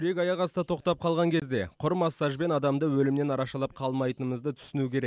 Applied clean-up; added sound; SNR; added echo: none; none; none; none.